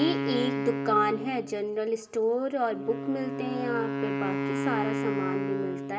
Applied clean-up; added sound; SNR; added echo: none; Wind instrument, woodwind instrument; 2 dB; reverberation time 1.9 s.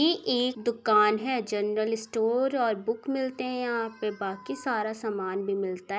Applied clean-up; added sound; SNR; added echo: none; none; none; none.